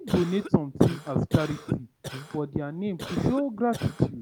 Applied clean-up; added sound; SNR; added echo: none; Cough; 14 dB; none.